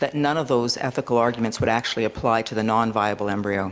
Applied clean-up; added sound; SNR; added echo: none; none; none; none.